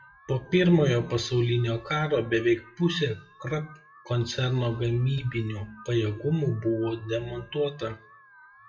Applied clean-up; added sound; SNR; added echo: classical method WPE with log-MMSE.